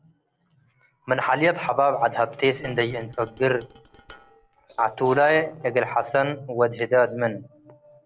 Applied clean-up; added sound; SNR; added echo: neural separator model SepFormer DNS4.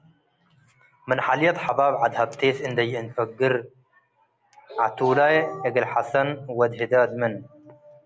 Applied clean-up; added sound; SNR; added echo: none; none; none; none.